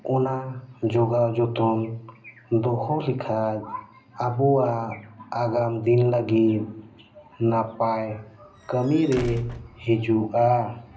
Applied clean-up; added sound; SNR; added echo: none; Squeak / Slam / Wood; 14 dB; reverberation time 0.5 s.